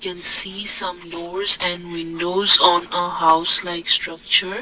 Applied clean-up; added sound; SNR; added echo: neural separator model SepFormer DNS4.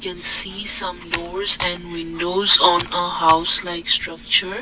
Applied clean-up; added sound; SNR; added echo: none; Computer keyboard; 15 dB; none.